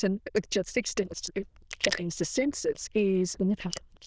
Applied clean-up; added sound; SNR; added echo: neural diffusion model UNIVERSE++.